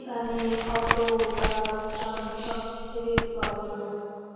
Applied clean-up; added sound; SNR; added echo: none; Tap; 2 dB; reverberation time 2.2 s.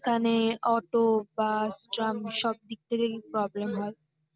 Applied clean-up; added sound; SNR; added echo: none; none; none; none.